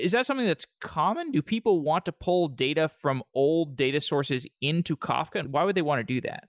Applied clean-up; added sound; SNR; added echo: none; none; none; none.